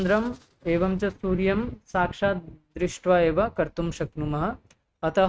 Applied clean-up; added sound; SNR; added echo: neural mask model RNNoise.